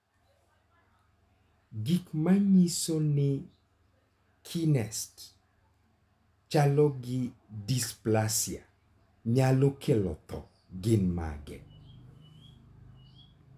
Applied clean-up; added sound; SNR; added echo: none; none; none; none.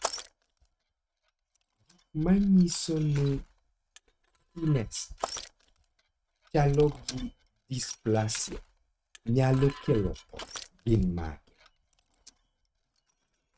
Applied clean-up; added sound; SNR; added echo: neural mask model RNNoise.